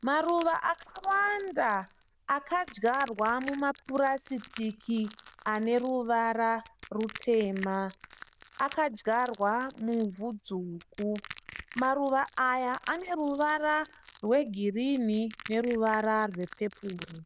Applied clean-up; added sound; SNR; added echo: neural diffusion model UNIVERSE++.